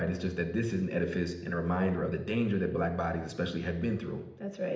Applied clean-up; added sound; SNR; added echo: none; none; none; reverberation time 0.8 s.